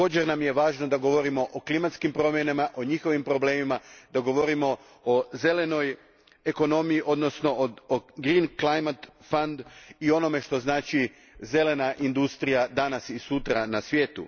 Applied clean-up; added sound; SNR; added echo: none; none; none; none.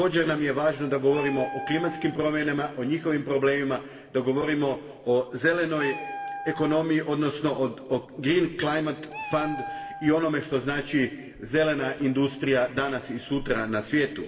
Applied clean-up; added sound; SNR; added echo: none; Meow; 14 dB; reverberation time 1.4 s.